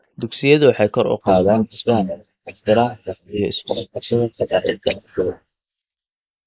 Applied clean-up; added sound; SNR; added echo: neural mask model Resemble Enhance denoiser.